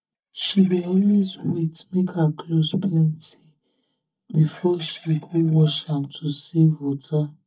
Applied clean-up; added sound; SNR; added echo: neural mask model DeepFilterNet 3.